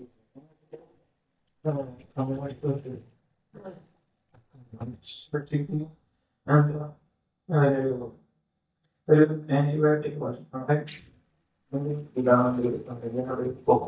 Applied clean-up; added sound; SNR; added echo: neural mask model DeepFilterNet 3.